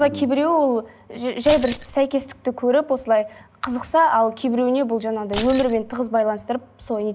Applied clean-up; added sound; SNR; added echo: none; Keys jangling; 2 dB; none.